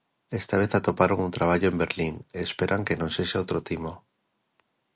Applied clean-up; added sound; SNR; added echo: none; none; none; none.